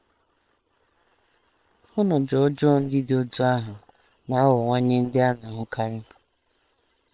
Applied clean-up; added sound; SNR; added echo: neural separator model SepFormer WHAM!.